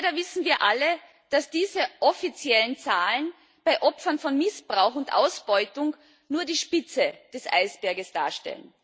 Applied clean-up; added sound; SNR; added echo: none; none; none; none.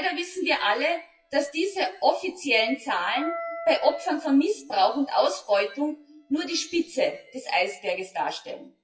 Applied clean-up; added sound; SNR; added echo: classical method WPE with log-MMSE.